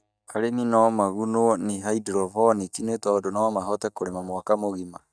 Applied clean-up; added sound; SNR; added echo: neural mask model DeepFilterNet 3.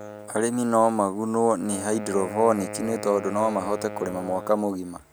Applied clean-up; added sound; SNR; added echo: none; Wind instrument, woodwind instrument; 13 dB; none.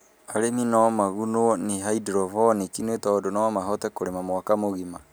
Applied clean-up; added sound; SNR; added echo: none; none; none; none.